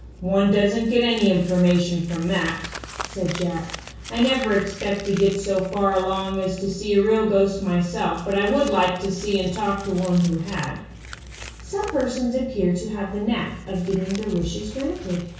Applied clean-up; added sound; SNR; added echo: none; Crumpling, crinkling; 19 dB; reverberation time 0.6 s.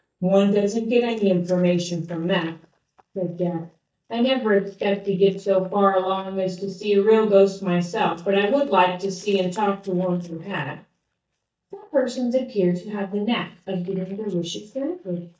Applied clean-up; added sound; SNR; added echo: neural mask model DeepFilterNet 3.